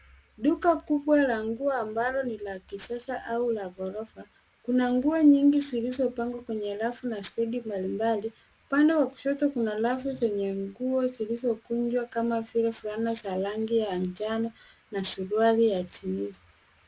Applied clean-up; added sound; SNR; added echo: none; none; none; none.